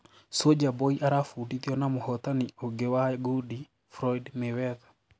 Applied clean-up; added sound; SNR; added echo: none; none; none; none.